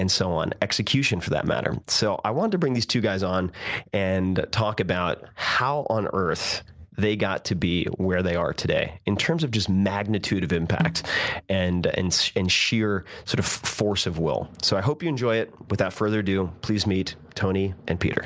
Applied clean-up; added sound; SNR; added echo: neural separator model SepFormer DNS4.